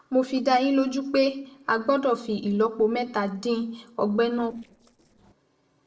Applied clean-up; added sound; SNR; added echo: neural separator model SepFormer DNS4.